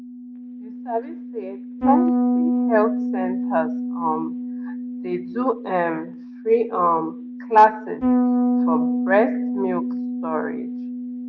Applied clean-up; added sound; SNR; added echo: none; Bass guitar; 0 dB; none.